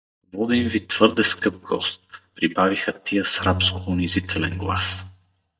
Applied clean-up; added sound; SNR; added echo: neural mask model DeepFilterNet 3.